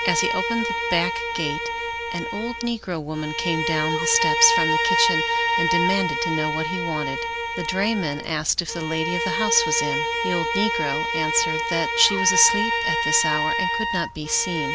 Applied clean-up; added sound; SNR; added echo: none; Bowed string instrument + Trumpet; -1 dB; none.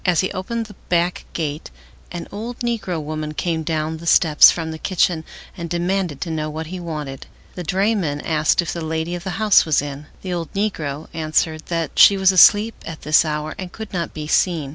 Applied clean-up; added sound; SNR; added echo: none; none; none; none.